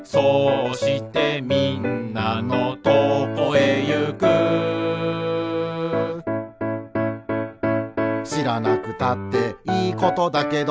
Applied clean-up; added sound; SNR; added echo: none; none; none; none.